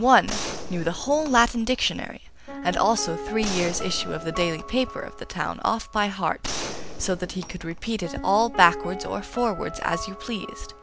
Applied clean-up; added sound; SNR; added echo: none; Piano + Gunshot, gunfire; 10 dB; none.